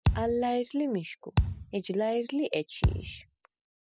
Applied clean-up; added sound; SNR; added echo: classical method spectral subtraction.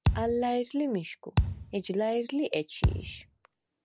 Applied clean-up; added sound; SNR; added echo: none; Thump, thud; -1 dB; none.